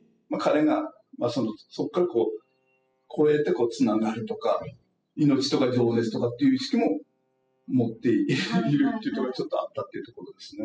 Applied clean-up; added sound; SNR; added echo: classical method spectral subtraction.